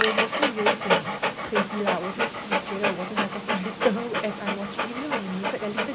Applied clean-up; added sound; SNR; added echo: none; Dog; -3 dB; none.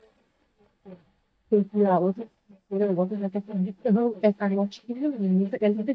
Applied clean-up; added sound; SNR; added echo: neural mask model DeepFilterNet 3.